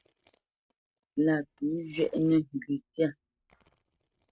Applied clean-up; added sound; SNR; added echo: neural mask model RNNoise.